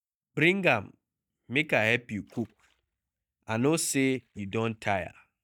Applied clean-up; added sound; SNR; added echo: neural mask model DeepFilterNet 3.